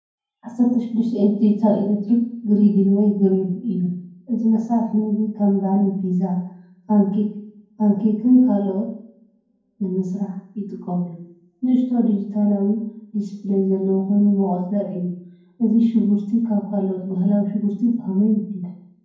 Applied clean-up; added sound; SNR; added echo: none; none; none; reverberation time 0.9 s.